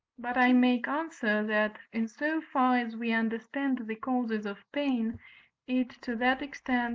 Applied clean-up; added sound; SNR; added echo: neural mask model Resemble Enhance denoiser.